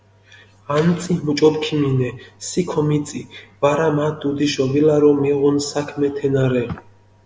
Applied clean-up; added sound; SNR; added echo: none; none; none; none.